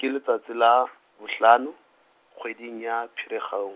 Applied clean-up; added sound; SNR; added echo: none; none; none; none.